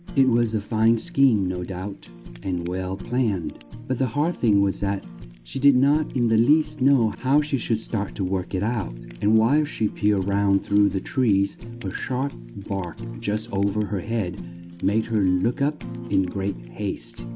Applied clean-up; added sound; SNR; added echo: none; Fire; 15 dB; none.